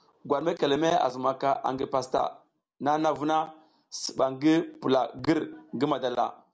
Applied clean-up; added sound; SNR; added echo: none; none; none; none.